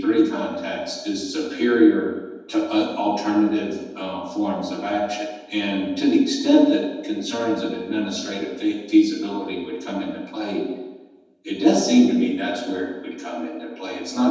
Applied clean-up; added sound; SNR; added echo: none; none; none; reverberation time 1.1 s.